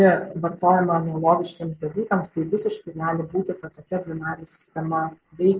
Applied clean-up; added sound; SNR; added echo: none; none; none; none.